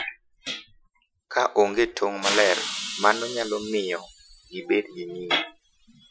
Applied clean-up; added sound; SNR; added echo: classical method Wiener filter.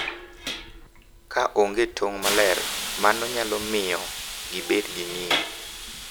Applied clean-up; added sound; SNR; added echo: none; Hiss; 5 dB; none.